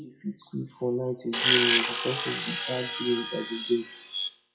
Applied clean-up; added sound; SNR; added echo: classical method WPE with log-MMSE.